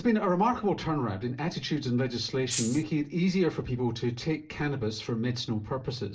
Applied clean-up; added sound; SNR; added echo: none; Rattle (instrument); 5 dB; reverberation time 0.3 s.